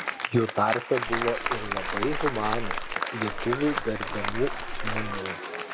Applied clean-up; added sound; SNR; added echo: none; Crackle + Applause; 1 dB; none.